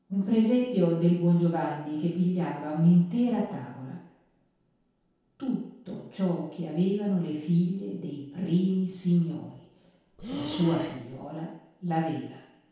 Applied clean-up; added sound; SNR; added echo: none; Breathing; 9 dB; reverberation time 0.8 s.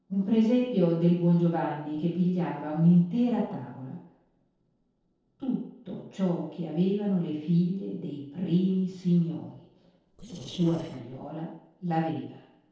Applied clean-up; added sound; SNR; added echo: neural separator model SepFormer DNS4.